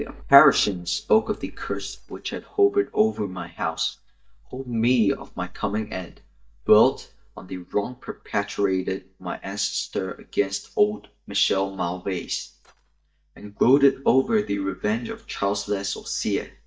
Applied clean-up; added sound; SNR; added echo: neural mask model DeepFilterNet 3.